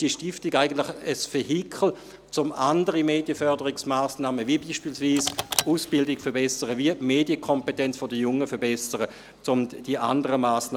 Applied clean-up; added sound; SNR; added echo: none; Car; 10 dB; none.